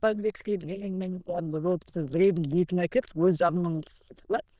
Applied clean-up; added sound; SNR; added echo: neural diffusion model UNIVERSE++.